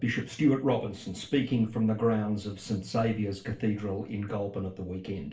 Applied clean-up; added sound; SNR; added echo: none; none; none; reverberation time 0.3 s.